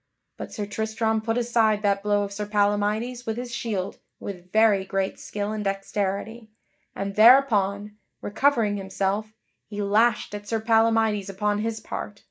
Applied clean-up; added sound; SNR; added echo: neural mask model Resemble Enhance denoiser.